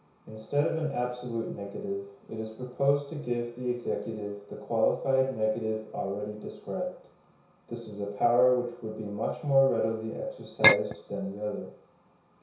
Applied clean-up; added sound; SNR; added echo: none; Chink, clink; -4 dB; reverberation time 0.6 s.